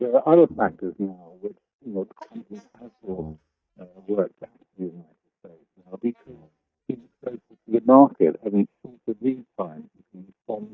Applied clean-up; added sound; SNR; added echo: neural mask model DeepFilterNet 3.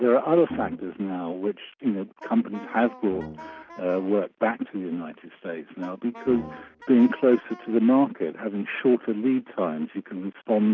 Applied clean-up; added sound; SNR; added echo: none; Wind instrument, woodwind instrument + Brass instrument; 18 dB; none.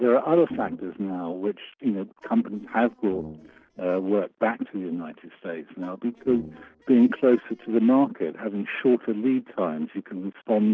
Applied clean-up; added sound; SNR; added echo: neural separator model SepFormer DNS4.